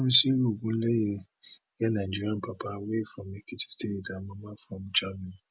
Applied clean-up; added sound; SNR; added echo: none; none; none; none.